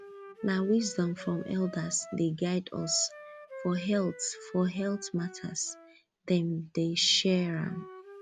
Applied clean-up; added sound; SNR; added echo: none; Wind instrument, woodwind instrument; 17 dB; none.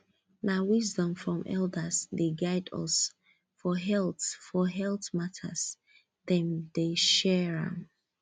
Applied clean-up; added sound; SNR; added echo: none; none; none; none.